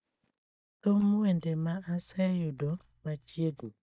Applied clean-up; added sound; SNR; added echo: neural mask model DeepFilterNet 3.